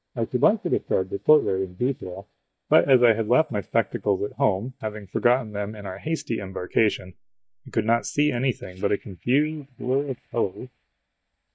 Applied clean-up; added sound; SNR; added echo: neural mask model DeepFilterNet 3.